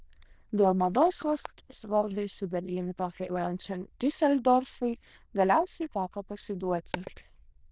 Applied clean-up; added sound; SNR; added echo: neural diffusion model UNIVERSE++.